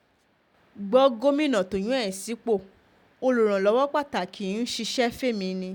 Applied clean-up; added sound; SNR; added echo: none; none; none; none.